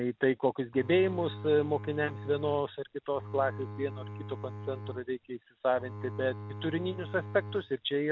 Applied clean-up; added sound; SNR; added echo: none; Bowed string instrument; 10 dB; none.